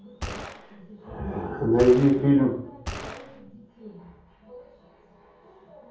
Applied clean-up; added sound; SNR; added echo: none; Gunshot, gunfire; 11 dB; reverberation time 0.7 s.